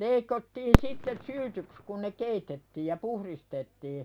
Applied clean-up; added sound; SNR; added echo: none; Fireworks; -4 dB; none.